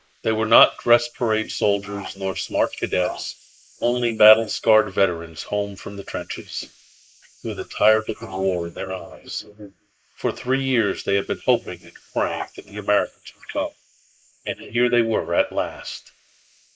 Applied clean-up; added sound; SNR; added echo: neural mask model Resemble Enhance denoiser.